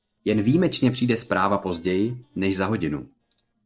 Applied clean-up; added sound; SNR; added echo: neural separator model SepFormer DNS4.